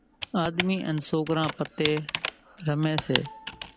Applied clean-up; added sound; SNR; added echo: none; Computer keyboard; 7 dB; none.